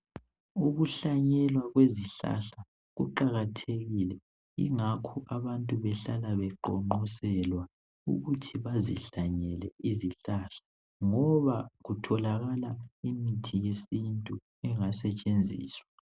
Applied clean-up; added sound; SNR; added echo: none; none; none; none.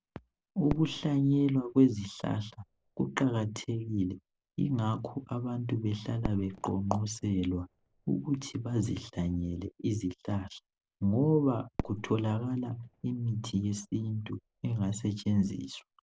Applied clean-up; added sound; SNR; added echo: none; Fireworks; 17 dB; none.